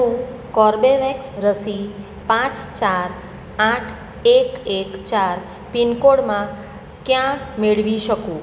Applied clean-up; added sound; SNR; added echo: none; none; none; none.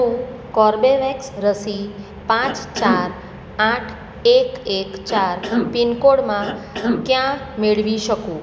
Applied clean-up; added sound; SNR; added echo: none; Cough; 5 dB; none.